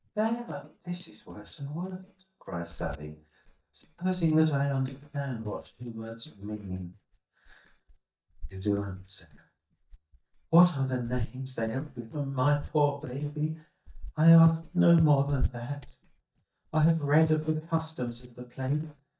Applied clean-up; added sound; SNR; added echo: neural mask model DeepFilterNet 3.